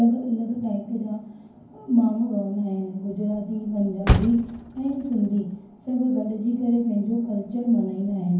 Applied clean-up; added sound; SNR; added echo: none; Motor vehicle (road); 8 dB; reverberation time 0.9 s.